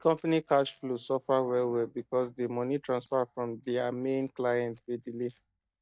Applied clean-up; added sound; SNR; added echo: neural mask model DeepFilterNet 3.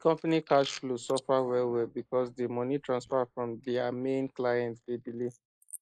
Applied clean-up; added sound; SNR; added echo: neural mask model Resemble Enhance denoiser.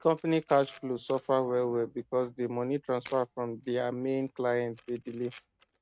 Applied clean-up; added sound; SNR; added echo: neural mask model RNNoise.